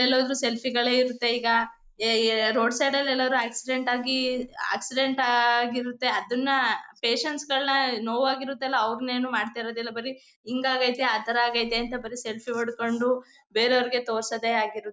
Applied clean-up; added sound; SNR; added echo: neural mask model Resemble Enhance denoiser.